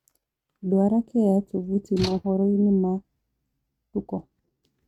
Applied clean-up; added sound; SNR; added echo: neural mask model RNNoise.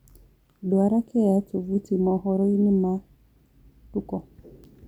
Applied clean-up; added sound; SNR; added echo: none; none; none; none.